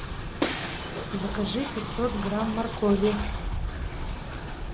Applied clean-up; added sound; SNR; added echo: none; Train + Shatter; 2 dB; none.